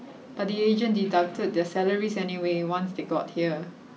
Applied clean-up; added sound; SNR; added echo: none; none; none; none.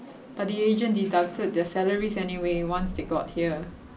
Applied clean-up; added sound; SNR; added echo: none; Engine starting / Motor vehicle (road); 16 dB; none.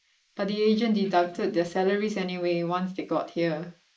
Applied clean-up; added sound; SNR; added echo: neural mask model Resemble Enhance denoiser.